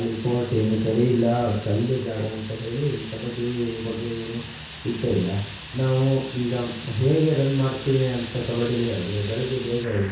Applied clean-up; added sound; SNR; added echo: none; Fire; 15 dB; reverberation time 0.6 s.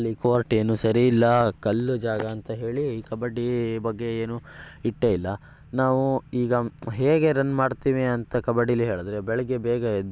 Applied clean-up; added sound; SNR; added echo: none; none; none; none.